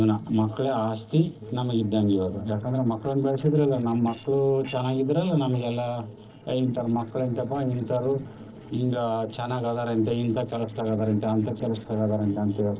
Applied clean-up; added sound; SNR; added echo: neural separator model SepFormer DNS4.